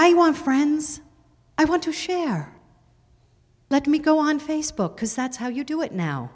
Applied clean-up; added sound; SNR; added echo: none; none; none; none.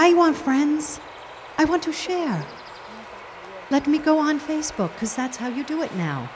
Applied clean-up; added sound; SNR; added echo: none; Bird vocalization, bird call, bird song; 16 dB; none.